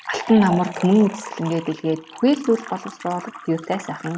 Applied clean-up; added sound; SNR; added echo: none; Liquid; 14 dB; none.